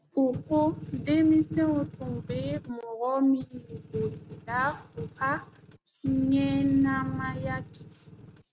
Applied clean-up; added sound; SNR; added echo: neural mask model RNNoise.